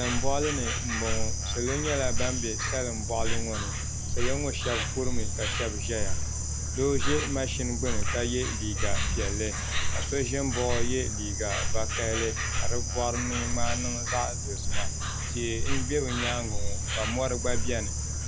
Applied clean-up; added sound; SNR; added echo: none; Insect; -5 dB; none.